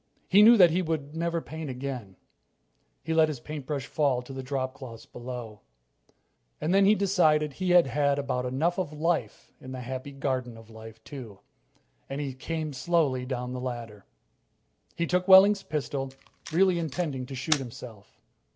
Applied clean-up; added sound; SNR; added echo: none; none; none; none.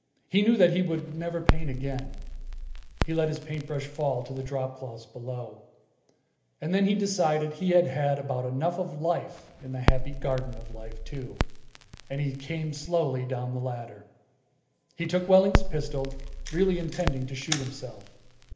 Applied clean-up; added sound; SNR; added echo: none; Crackle; 1 dB; reverberation time 0.8 s.